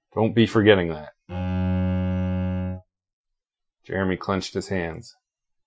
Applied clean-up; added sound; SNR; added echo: classical method Wiener filter.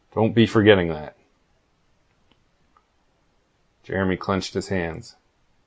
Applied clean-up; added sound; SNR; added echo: none; none; none; none.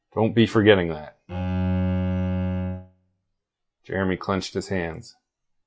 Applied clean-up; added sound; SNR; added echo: classical method log-MMSE.